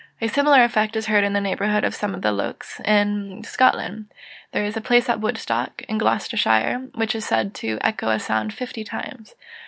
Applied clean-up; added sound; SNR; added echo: none; none; none; none.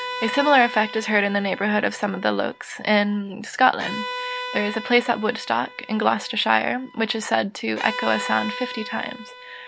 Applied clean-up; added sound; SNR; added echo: none; Bowed string instrument; 12 dB; none.